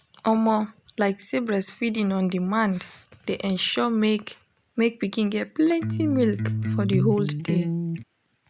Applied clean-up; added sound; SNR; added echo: none; Electric guitar; 1 dB; none.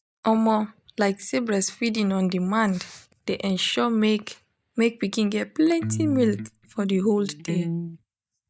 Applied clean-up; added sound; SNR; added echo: neural mask model DeepFilterNet 3.